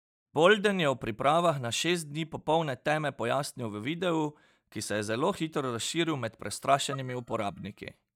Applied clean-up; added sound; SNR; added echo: neural mask model DeepFilterNet 3.